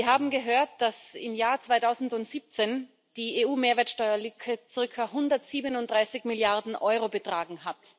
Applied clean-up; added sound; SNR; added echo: none; none; none; none.